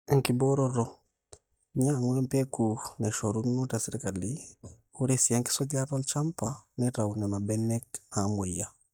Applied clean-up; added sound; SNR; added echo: neural mask model DeepFilterNet 3.